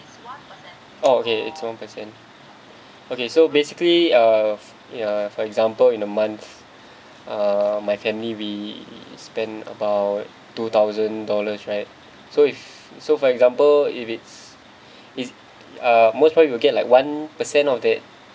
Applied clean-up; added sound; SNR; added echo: none; none; none; none.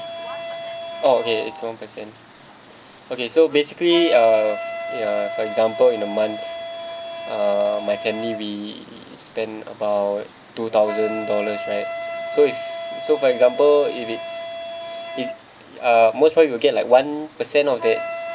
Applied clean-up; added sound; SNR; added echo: none; Wind instrument, woodwind instrument; 11 dB; none.